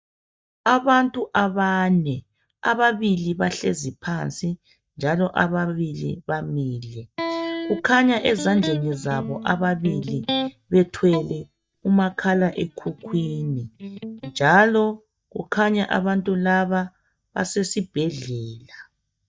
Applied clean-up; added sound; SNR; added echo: neural mask model DeepFilterNet 3.